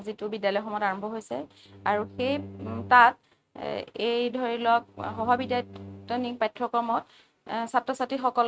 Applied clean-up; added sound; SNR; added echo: neural mask model RNNoise.